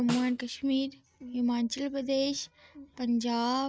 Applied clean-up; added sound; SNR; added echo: neural mask model RNNoise.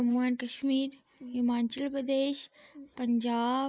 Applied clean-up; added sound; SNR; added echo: neural mask model Resemble Enhance denoiser.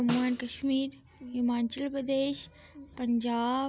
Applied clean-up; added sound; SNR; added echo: none; Snare drum; 13 dB; none.